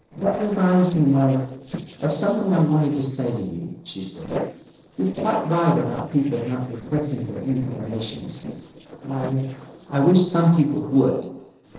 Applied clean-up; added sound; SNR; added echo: neural separator model SepFormer DNS4.